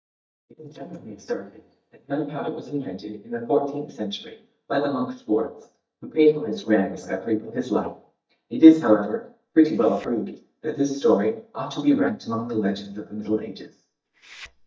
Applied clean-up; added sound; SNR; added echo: neural mask model DeepFilterNet 3.